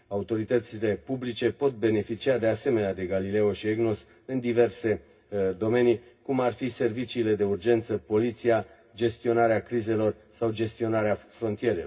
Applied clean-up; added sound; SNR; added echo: none; none; none; reverberation time 0.4 s.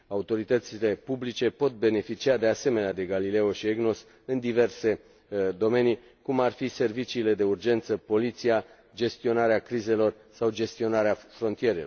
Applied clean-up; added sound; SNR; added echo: none; none; none; none.